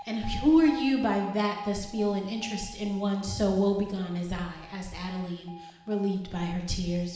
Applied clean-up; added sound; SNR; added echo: none; Alarm; 17 dB; reverberation time 1.1 s.